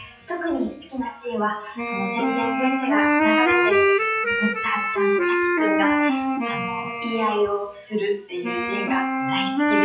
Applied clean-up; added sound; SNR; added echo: classical method WPE with log-MMSE.